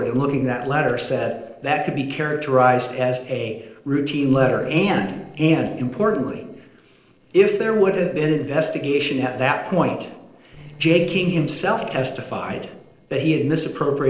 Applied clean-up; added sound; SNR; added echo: neural separator model SepFormer DNS4.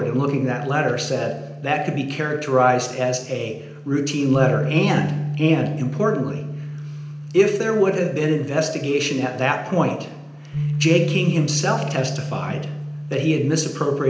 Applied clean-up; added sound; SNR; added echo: none; Bass guitar; 7 dB; reverberation time 0.8 s.